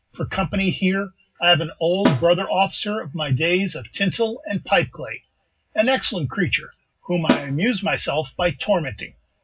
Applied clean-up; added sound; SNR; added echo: none; Snare drum; 5 dB; reverberation time 0.4 s.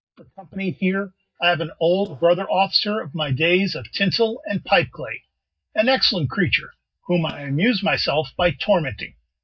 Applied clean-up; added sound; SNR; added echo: neural mask model DeepFilterNet 3.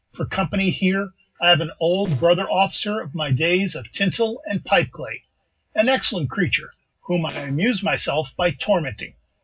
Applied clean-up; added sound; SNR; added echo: neural separator model SepFormer DNS4.